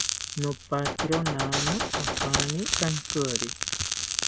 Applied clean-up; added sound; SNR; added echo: none; Crackle + Gunshot, gunfire; -2 dB; none.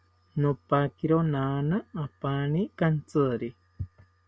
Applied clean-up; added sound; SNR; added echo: none; none; none; none.